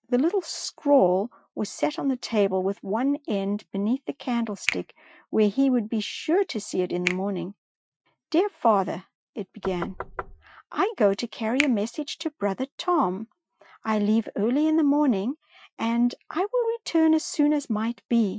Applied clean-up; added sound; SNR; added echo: classical method Wiener filter.